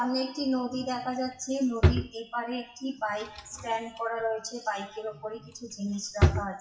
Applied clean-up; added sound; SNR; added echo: classical method WPE with log-MMSE.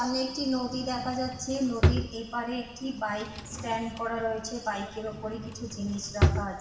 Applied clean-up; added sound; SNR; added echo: none; Drawer open or close; 0 dB; reverberation time 1.3 s.